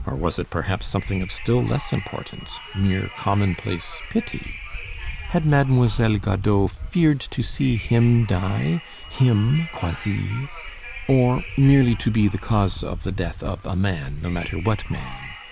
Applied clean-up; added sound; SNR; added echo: none; Wind; 11 dB; none.